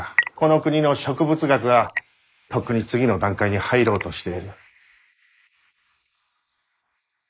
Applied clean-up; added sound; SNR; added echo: neural mask model Resemble Enhance denoiser.